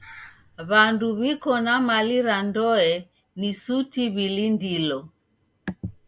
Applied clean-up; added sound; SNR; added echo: none; none; none; none.